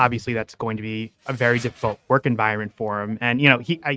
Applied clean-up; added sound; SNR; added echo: neural mask model RNNoise.